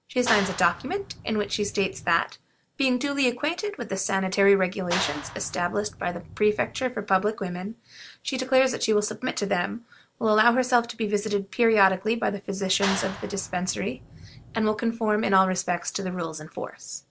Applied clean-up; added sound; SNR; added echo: none; Clapping; 10 dB; none.